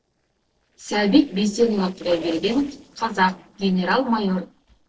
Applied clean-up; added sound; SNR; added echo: neural separator model SepFormer DNS4.